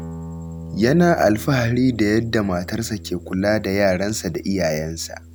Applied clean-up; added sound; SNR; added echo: none; Guitar; 15 dB; none.